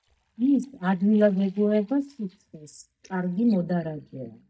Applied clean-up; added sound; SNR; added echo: neural mask model DeepFilterNet 3.